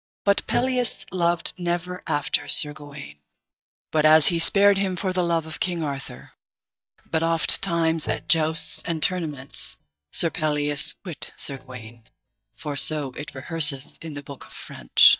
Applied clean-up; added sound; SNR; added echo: neural mask model DeepFilterNet 3.